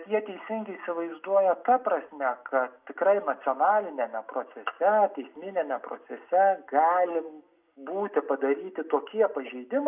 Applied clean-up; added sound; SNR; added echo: none; none; none; reverberation time 0.3 s.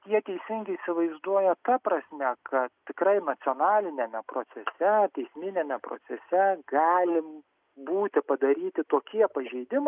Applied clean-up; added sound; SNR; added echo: none; none; none; none.